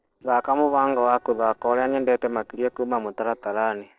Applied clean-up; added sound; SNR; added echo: neural separator model SepFormer DNS4.